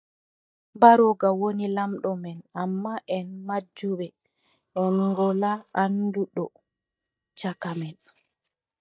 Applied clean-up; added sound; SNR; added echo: neural mask model DeepFilterNet 3.